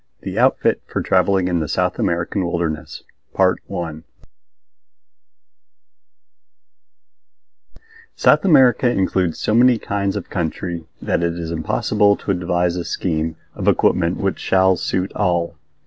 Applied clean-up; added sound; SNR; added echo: none; none; none; none.